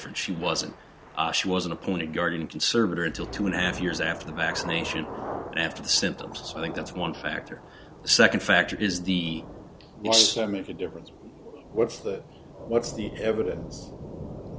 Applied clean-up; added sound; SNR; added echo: none; Thunder / Rain; 13 dB; none.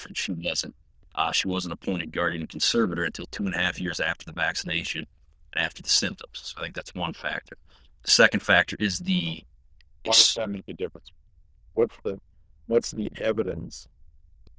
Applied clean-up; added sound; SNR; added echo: neural diffusion model UNIVERSE++.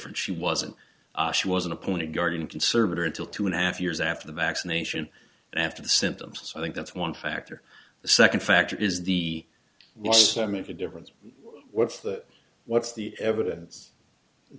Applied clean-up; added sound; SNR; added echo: none; none; none; none.